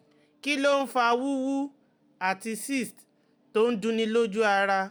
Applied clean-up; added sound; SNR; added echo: none; none; none; none.